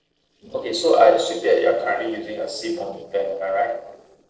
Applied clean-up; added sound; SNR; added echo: neural separator model SepFormer DNS4.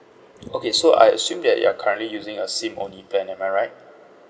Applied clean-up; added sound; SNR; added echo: none; none; none; none.